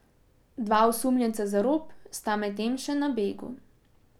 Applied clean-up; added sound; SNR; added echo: none; none; none; none.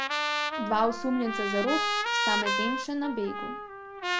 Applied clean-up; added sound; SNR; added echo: none; Trumpet; 0 dB; none.